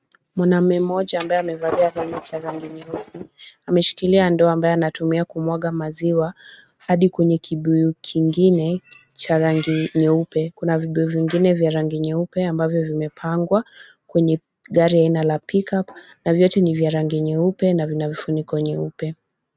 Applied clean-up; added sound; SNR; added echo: neural mask model RNNoise.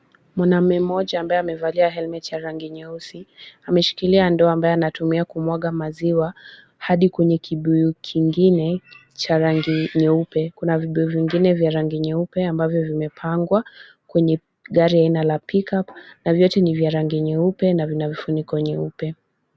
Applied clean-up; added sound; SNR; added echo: none; none; none; none.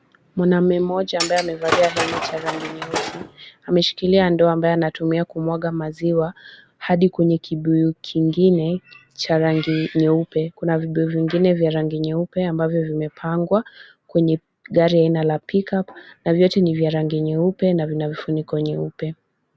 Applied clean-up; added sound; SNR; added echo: none; Tools; 6 dB; none.